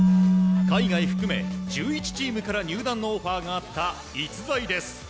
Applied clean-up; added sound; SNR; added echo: none; Keyboard (musical); -3 dB; none.